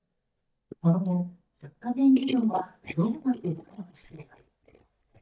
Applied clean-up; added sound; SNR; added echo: neural mask model DeepFilterNet 3.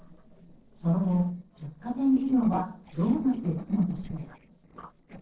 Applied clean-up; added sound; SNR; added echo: neural separator model SepFormer DNS4.